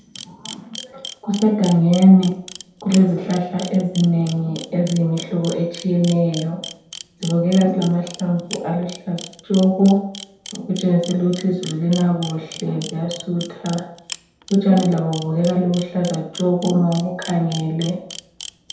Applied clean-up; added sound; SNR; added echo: none; Camera; 18 dB; reverberation time 0.8 s.